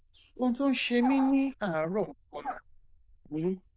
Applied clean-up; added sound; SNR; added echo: neural diffusion model UNIVERSE++.